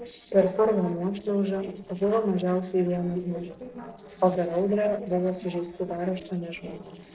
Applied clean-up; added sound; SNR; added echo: neural separator model SepFormer DNS4.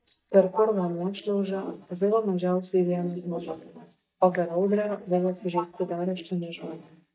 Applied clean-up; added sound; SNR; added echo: neural mask model DeepFilterNet 3.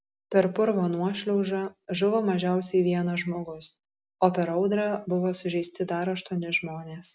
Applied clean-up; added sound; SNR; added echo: none; none; none; none.